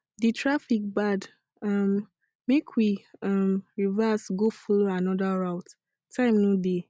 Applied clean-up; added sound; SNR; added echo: none; none; none; none.